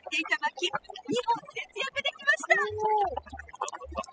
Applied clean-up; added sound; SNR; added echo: classical method spectral subtraction.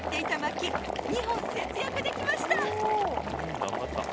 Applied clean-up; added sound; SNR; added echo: none; Boiling; 1 dB; none.